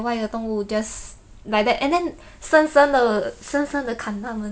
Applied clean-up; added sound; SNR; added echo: none; none; none; none.